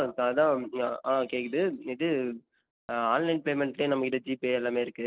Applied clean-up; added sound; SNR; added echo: neural separator model SepFormer DNS4.